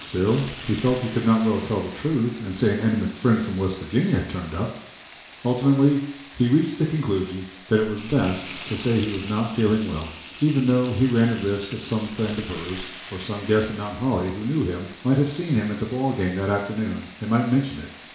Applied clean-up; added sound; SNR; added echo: none; Frying (food); 15 dB; reverberation time 0.7 s.